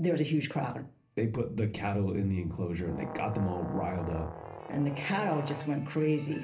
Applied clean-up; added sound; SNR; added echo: none; Brass instrument; 11 dB; reverberation time 0.3 s.